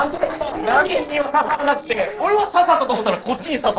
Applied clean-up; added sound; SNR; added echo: neural separator model SepFormer DNS4.